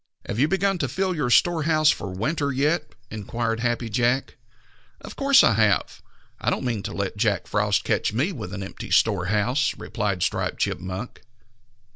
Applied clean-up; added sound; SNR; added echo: none; none; none; none.